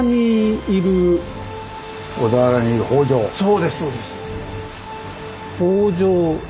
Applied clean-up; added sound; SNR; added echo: none; none; none; none.